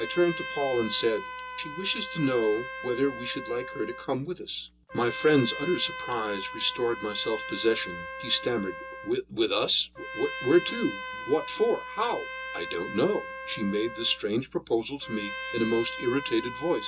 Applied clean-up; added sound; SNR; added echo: none; Trumpet; 9 dB; reverberation time 0.2 s.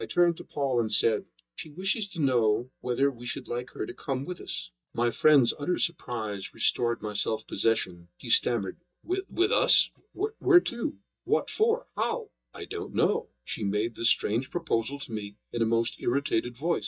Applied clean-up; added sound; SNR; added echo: neural mask model DeepFilterNet 3.